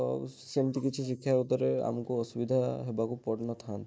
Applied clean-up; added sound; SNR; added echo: neural mask model Resemble Enhance denoiser.